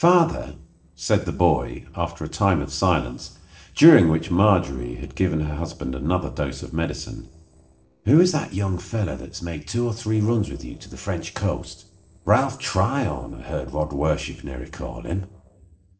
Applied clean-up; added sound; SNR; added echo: neural separator model SepFormer DNS4.